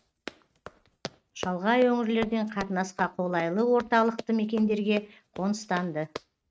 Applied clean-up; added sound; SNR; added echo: neural mask model RNNoise.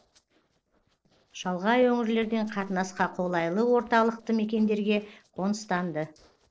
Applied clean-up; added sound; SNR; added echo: neural separator model SepFormer DNS4.